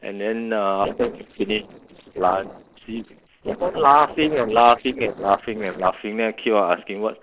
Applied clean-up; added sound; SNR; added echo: neural separator model SepFormer DNS4.